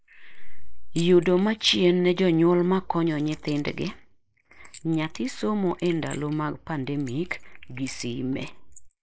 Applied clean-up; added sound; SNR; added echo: neural mask model Resemble Enhance denoiser.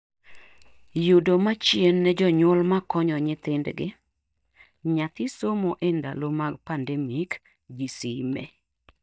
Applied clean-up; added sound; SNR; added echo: neural mask model DeepFilterNet 3.